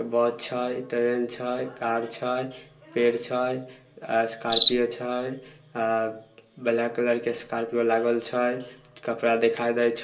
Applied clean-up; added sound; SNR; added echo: none; Cricket; 13 dB; reverberation time 0.2 s.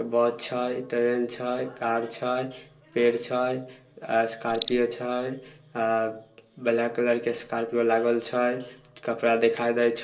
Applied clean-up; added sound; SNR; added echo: neural separator model SepFormer DNS4.